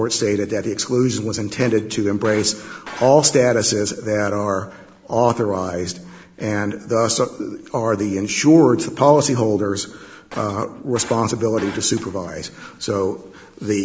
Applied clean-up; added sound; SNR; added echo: none; Shatter; 19 dB; none.